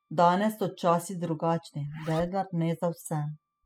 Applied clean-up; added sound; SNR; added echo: classical method spectral subtraction.